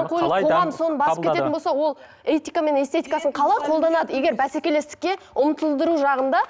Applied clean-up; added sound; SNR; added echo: none; none; none; none.